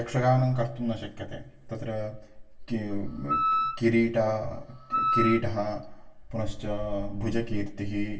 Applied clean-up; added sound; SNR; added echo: none; Wind instrument, woodwind instrument; 2 dB; reverberation time 0.1 s.